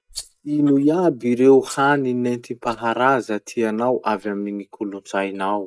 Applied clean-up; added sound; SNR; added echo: neural mask model DeepFilterNet 3.